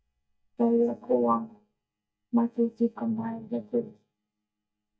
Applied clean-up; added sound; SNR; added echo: neural mask model DeepFilterNet 3.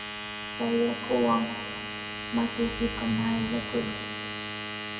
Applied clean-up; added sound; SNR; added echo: none; Domestic sounds, home sounds; 5 dB; reverberation time 1.7 s.